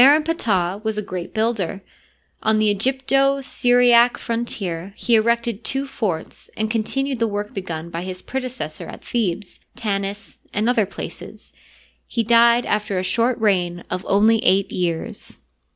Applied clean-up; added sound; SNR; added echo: none; none; none; none.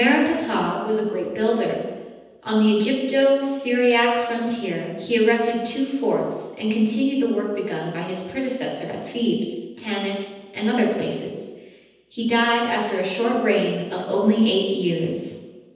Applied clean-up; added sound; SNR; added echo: none; none; none; reverberation time 1.1 s.